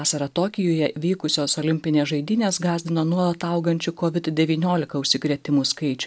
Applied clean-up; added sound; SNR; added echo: none; none; none; none.